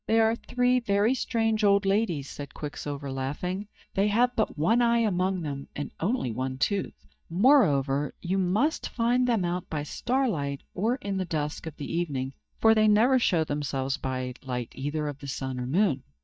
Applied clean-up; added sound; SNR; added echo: neural mask model DeepFilterNet 3.